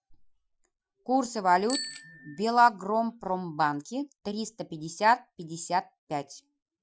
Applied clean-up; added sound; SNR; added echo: classical method Wiener filter.